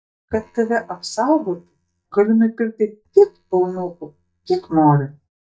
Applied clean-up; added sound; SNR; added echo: neural mask model DeepFilterNet 3.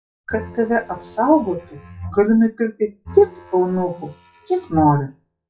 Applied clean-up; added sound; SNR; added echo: classical method WPE with log-MMSE.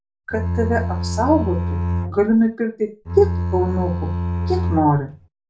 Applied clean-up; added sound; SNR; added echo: none; Bowed string instrument; 2 dB; reverberation time 0.3 s.